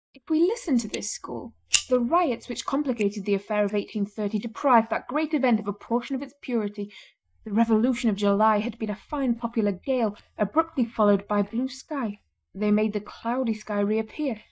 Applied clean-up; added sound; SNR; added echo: neural mask model DeepFilterNet 3.